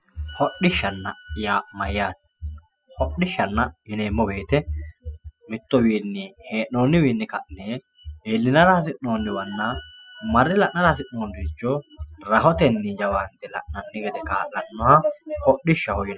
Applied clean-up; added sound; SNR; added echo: classical method spectral subtraction.